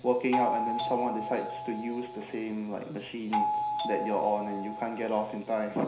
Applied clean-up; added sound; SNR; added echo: none; Doorbell; 2 dB; reverberation time 0.5 s.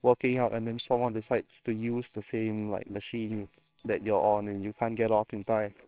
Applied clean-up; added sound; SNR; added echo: neural separator model SepFormer WHAMR!.